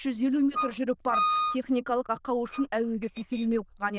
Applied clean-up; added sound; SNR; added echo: neural diffusion model UNIVERSE++.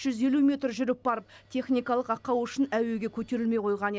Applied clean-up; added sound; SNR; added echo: none; none; none; none.